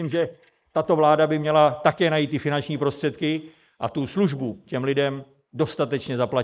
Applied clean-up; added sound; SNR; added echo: neural mask model Resemble Enhance denoiser.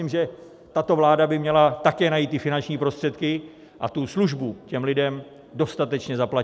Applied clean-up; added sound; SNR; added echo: none; none; none; none.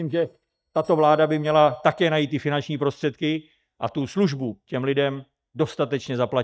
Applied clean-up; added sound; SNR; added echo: neural mask model DeepFilterNet 3.